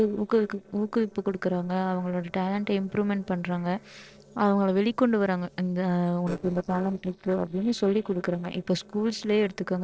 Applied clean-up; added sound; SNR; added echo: neural separator model SepFormer DNS4.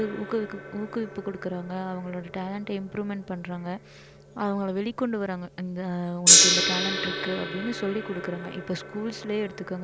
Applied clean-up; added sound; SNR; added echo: none; Gong; -3 dB; none.